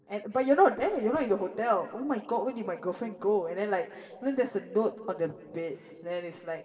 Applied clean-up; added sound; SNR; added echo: neural separator model SepFormer DNS4.